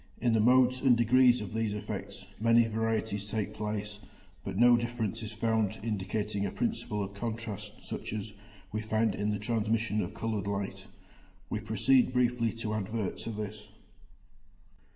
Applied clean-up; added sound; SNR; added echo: none; Chirp, tweet; 20 dB; reverberation time 1.0 s.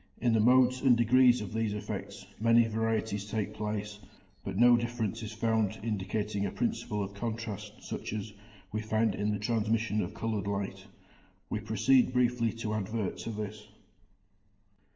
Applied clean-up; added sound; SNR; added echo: neural separator model SepFormer DNS4.